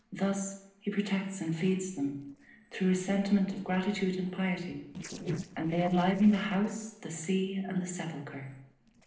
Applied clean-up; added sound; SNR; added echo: neural separator model SepFormer DNS4.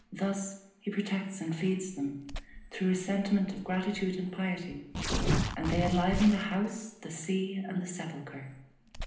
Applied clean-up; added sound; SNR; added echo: none; Tearing; 6 dB; reverberation time 0.8 s.